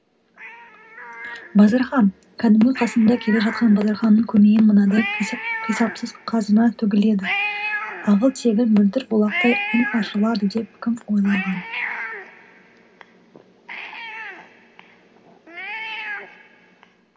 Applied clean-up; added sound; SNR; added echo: none; Cat; 11 dB; reverberation time 0.2 s.